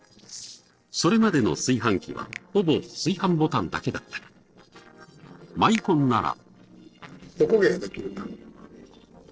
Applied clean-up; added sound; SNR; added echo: neural separator model SepFormer DNS4.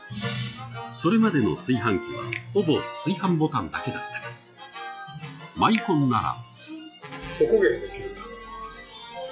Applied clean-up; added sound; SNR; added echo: classical method log-MMSE.